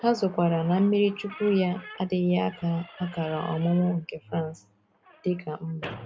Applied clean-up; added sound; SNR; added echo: none; Squeak / Slam; 19 dB; none.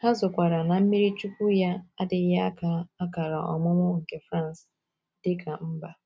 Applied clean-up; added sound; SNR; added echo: none; none; none; none.